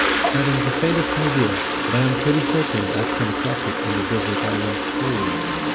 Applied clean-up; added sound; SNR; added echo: none; Toilet flush; -2 dB; none.